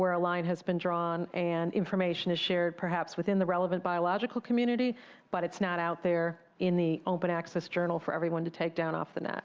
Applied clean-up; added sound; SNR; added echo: none; none; none; none.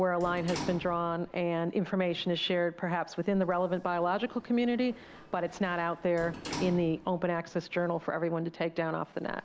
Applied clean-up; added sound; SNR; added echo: none; Sliding door; 16 dB; none.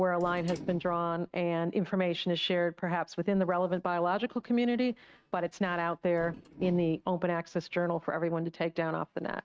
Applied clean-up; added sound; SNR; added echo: neural mask model RNNoise.